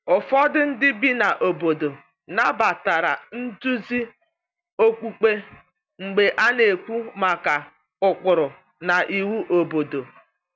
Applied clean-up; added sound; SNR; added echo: none; none; none; none.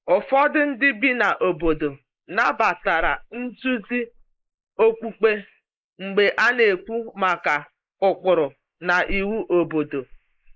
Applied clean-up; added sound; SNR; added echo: neural mask model Resemble Enhance denoiser.